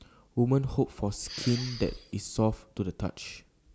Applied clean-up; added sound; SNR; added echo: none; Respiratory sounds; 12 dB; none.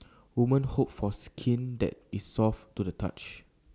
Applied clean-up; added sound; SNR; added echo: none; none; none; none.